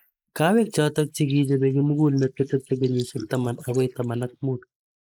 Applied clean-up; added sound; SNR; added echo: neural mask model Resemble Enhance denoiser.